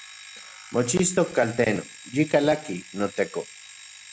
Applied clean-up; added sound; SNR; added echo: none; Alarm; 18 dB; none.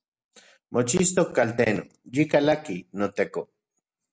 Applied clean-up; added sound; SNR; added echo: none; none; none; none.